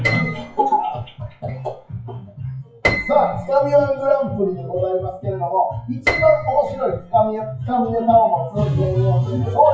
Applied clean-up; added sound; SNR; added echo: classical method WPE with log-MMSE.